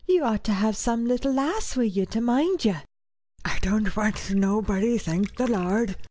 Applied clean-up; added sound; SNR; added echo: none; Water / Liquid; 20 dB; none.